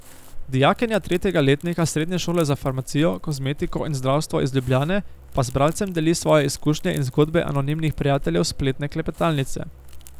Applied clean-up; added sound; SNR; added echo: none; Crackle; 12 dB; none.